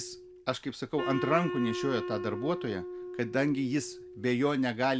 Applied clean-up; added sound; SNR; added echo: none; Wind instrument, woodwind instrument; 8 dB; none.